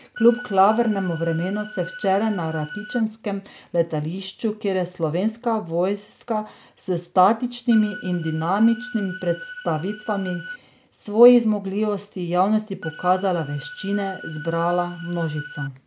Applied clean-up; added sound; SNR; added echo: none; Organ; 15 dB; none.